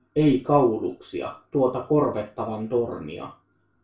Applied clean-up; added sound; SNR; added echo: none; none; none; reverberation time 0.2 s.